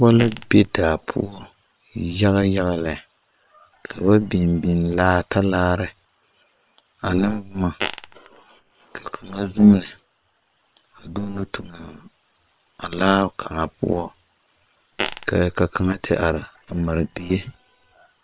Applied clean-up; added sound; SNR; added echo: neural separator model SepFormer WHAM!.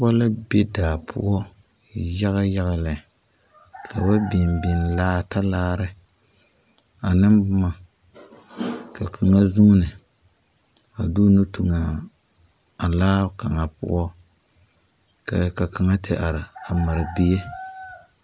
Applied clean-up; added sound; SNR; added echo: none; none; none; none.